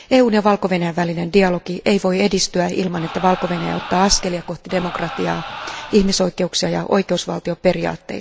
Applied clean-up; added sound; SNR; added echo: none; Crowd; 12 dB; none.